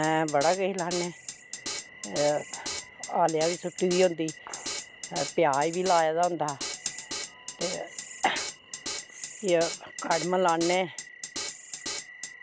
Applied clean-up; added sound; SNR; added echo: none; Drum kit; 9 dB; none.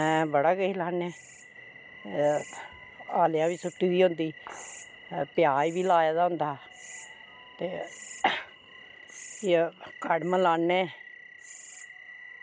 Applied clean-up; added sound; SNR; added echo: none; none; none; none.